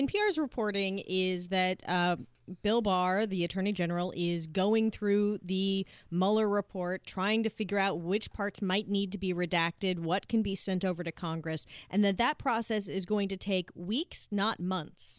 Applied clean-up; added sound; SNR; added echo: none; none; none; none.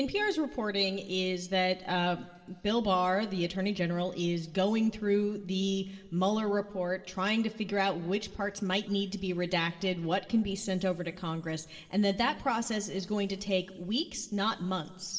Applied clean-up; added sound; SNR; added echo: none; none; none; reverberation time 2.9 s.